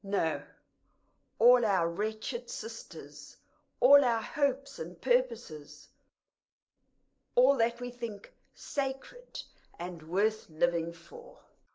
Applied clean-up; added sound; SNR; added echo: none; none; none; none.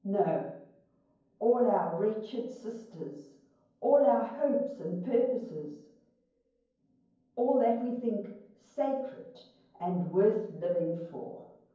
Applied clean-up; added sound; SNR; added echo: none; none; none; reverberation time 0.9 s.